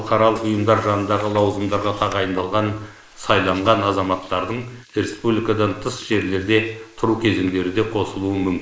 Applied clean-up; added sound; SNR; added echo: neural mask model Resemble Enhance denoiser.